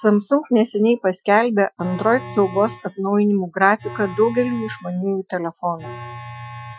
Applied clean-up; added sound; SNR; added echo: classical method Wiener filter.